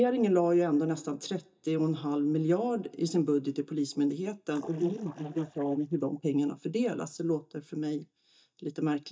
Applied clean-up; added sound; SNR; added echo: neural mask model DeepFilterNet 3.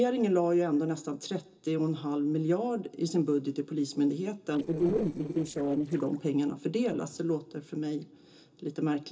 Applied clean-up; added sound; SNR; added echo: neural separator model SepFormer DNS4.